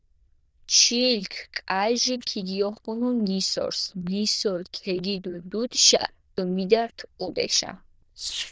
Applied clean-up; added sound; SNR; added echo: neural diffusion model UNIVERSE++.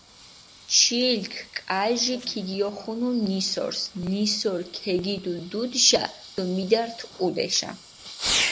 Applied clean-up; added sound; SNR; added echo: none; Fireworks; 10 dB; none.